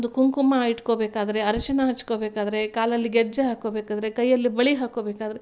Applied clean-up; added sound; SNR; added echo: none; none; none; none.